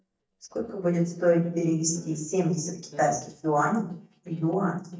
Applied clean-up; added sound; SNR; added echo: neural mask model DeepFilterNet 3.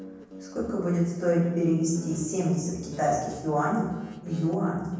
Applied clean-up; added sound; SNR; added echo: none; Guitar; 17 dB; reverberation time 1.1 s.